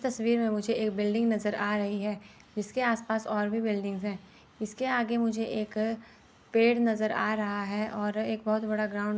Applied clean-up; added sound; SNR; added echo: none; none; none; none.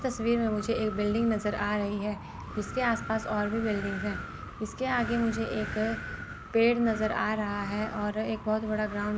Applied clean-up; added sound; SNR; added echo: none; Wind; 10 dB; none.